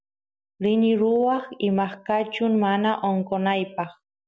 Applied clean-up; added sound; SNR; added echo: none; none; none; none.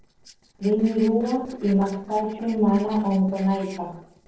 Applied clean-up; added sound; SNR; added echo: neural separator model SepFormer DNS4.